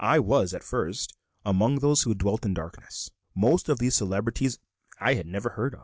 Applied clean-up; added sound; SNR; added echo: none; none; none; none.